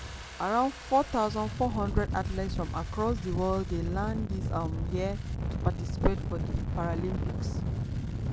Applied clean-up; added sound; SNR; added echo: none; Engine starting; 2 dB; none.